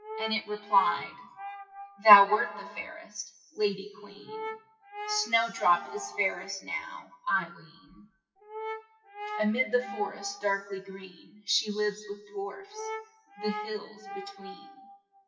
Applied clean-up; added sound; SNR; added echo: classical method WPE with log-MMSE.